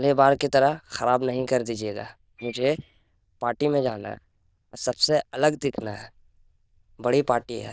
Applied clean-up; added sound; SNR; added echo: neural diffusion model UNIVERSE++.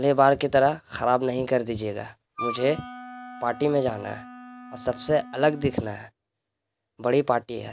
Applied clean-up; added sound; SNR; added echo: none; Wind instrument, woodwind instrument; 14 dB; none.